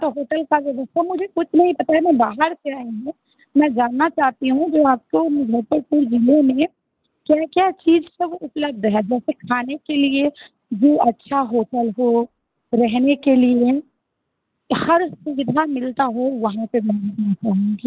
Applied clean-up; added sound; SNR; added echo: neural mask model Resemble Enhance denoiser.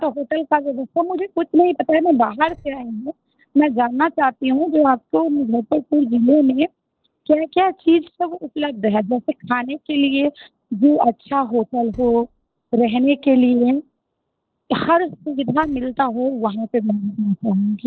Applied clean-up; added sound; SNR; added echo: neural separator model SepFormer DNS4.